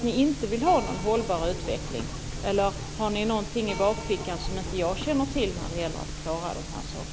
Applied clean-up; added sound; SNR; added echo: none; Keyboard (musical); 10 dB; none.